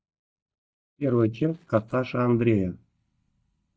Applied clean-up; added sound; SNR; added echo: neural mask model DeepFilterNet 3.